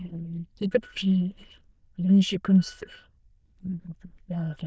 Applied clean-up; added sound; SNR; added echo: neural diffusion model UNIVERSE++.